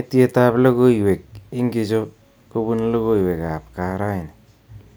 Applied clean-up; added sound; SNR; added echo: none; none; none; none.